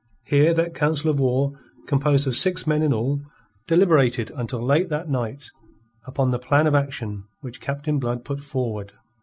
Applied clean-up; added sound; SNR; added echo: none; none; none; none.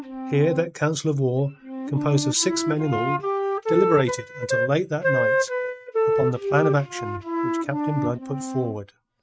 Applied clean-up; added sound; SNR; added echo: neural mask model RNNoise.